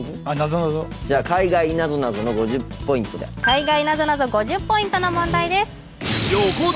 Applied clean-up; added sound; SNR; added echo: none; none; none; none.